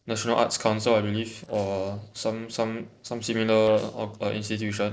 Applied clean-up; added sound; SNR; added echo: neural separator model SepFormer DNS4.